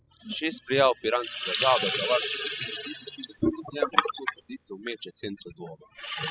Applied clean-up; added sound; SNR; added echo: classical method spectral subtraction.